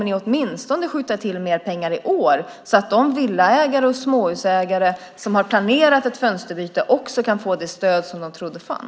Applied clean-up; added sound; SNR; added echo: none; none; none; none.